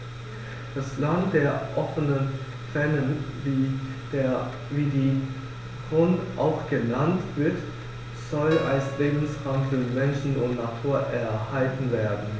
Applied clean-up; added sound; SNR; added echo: none; Acoustic guitar; 15 dB; none.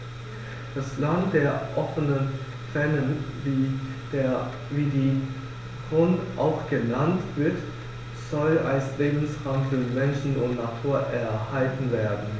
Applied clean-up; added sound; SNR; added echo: none; none; none; none.